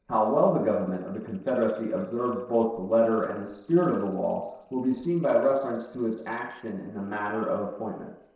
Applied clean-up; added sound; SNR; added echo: neural separator model SepFormer DNS4.